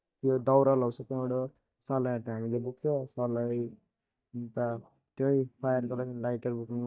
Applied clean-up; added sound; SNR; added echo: neural mask model DeepFilterNet 3.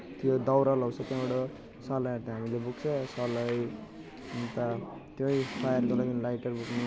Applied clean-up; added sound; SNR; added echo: none; none; none; none.